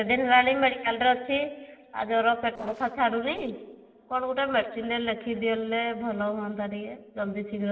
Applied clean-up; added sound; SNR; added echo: neural separator model SepFormer DNS4.